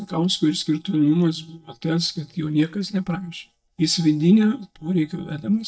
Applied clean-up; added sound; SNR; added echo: neural mask model DeepFilterNet 3.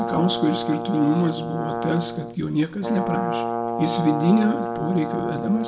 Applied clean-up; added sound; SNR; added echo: none; Brass instrument; 4 dB; reverberation time 0.5 s.